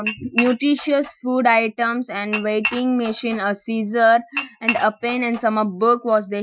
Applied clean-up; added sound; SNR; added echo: classical method Wiener filter.